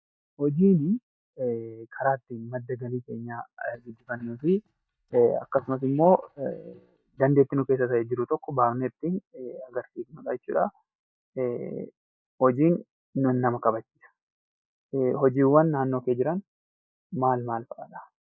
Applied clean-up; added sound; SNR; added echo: neural mask model DeepFilterNet 3.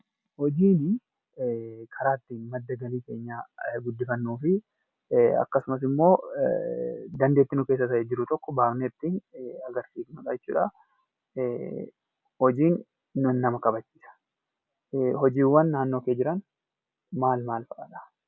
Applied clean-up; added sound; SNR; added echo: none; none; none; none.